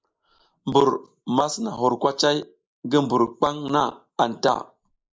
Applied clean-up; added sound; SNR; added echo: neural mask model Resemble Enhance denoiser.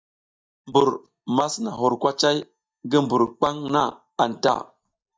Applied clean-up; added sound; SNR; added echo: neural mask model DeepFilterNet 3.